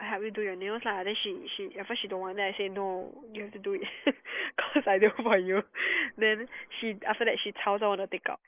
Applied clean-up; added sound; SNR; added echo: neural mask model Resemble Enhance denoiser.